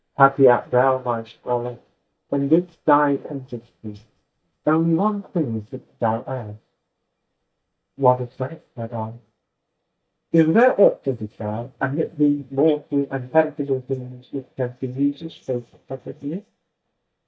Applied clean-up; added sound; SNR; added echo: neural mask model DeepFilterNet 3.